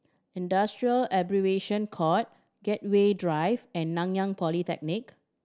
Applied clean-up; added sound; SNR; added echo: none; none; none; none.